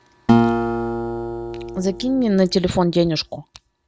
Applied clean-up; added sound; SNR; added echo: none; Acoustic guitar; 1 dB; none.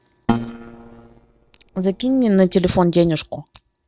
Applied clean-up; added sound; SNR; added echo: neural separator model SepFormer DNS4.